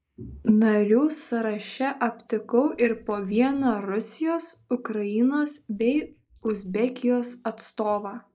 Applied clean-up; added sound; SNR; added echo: neural mask model Resemble Enhance denoiser.